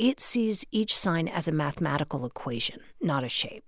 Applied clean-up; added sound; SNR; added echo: none; none; none; none.